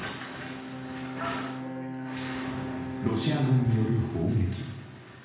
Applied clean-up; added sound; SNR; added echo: none; Bowed string instrument; 8 dB; reverberation time 1.1 s.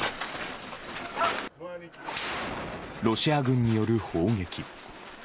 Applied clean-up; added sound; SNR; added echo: none; none; none; none.